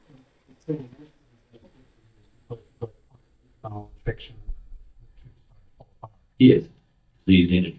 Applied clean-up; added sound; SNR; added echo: neural mask model DeepFilterNet 3.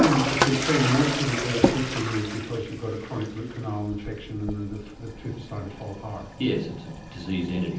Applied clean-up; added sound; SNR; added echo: none; Toilet flush; 2 dB; reverberation time 0.6 s.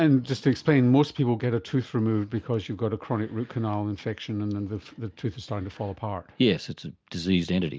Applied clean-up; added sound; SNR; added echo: none; none; none; none.